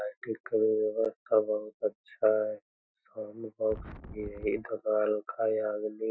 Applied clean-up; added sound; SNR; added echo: classical method Wiener filter.